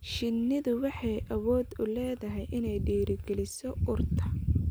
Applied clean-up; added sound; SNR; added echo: none; none; none; none.